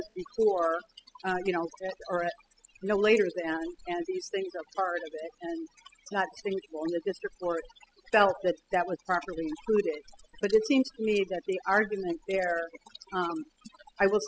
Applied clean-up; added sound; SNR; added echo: classical method spectral subtraction.